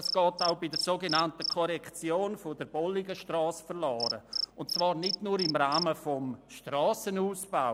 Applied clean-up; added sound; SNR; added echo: none; Cricket; 8 dB; none.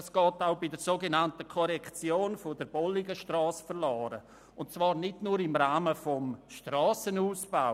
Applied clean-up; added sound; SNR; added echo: none; none; none; none.